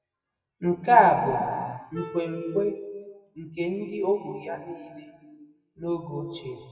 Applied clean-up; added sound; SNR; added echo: classical method WPE with log-MMSE.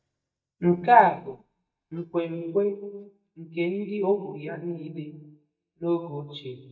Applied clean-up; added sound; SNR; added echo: neural mask model DeepFilterNet 3.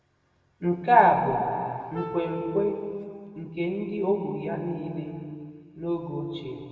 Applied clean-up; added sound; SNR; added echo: none; Wind instrument, woodwind instrument; 11 dB; reverberation time 2.2 s.